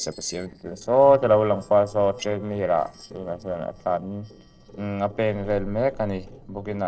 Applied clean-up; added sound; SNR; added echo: neural separator model SepFormer DNS4.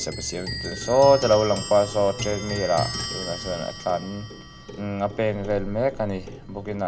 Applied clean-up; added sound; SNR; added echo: none; Clock; 10 dB; reverberation time 0.3 s.